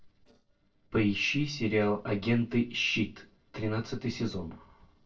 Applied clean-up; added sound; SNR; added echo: neural separator model SepFormer DNS4.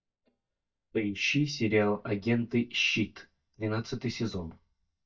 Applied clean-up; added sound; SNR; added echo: neural mask model DeepFilterNet 3.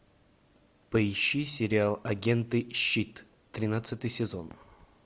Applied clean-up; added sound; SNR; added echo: none; none; none; none.